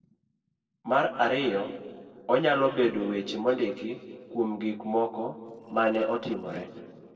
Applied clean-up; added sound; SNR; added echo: neural separator model SepFormer DNS4.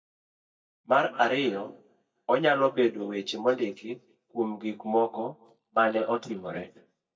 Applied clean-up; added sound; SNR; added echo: neural mask model DeepFilterNet 3.